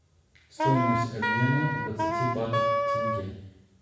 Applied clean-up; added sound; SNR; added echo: none; Wind instrument, woodwind instrument; -3 dB; reverberation time 1.0 s.